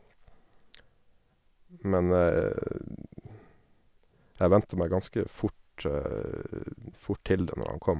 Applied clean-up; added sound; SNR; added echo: none; none; none; none.